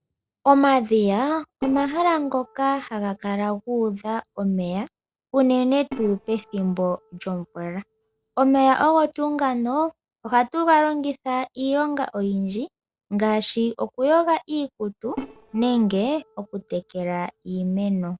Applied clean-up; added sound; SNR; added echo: neural separator model SepFormer DNS4.